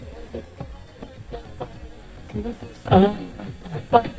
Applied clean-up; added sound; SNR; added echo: neural mask model DeepFilterNet 3.